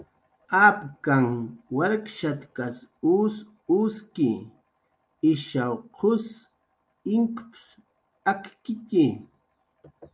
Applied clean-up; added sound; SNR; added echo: none; none; none; none.